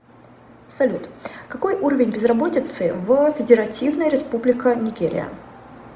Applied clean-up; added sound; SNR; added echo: none; none; none; none.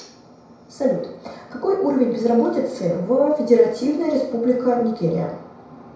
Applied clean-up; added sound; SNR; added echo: none; none; none; reverberation time 0.6 s.